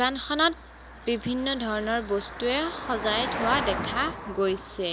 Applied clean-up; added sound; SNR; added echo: none; Car passing by; 8 dB; none.